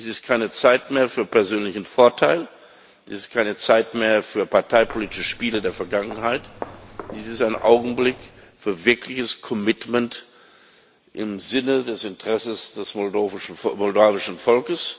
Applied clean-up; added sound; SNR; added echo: none; Walk, footsteps; 17 dB; none.